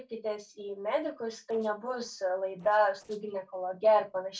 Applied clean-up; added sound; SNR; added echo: neural separator model SepFormer DNS4.